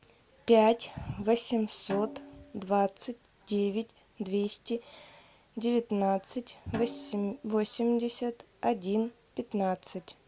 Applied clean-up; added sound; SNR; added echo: none; Snare drum; 17 dB; none.